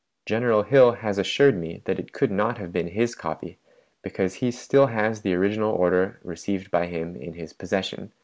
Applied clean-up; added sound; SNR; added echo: none; none; none; none.